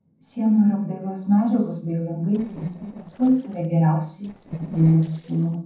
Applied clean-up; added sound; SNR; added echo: neural separator model SepFormer DNS4.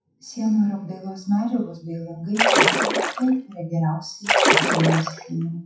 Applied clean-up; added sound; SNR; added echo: classical method WPE with log-MMSE.